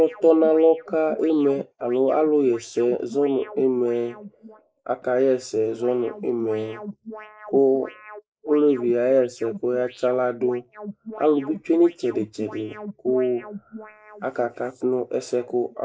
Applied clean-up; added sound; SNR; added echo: neural mask model Resemble Enhance denoiser.